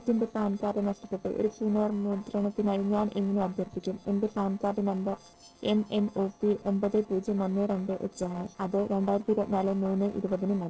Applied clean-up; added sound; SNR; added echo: neural separator model SepFormer DNS4.